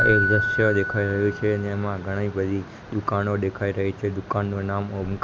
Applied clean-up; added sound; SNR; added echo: none; Keyboard (musical); 5 dB; none.